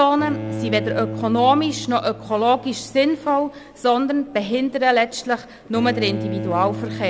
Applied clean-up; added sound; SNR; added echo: none; Bowed string instrument; 10 dB; none.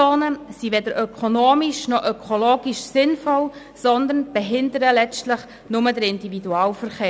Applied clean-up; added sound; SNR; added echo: none; none; none; none.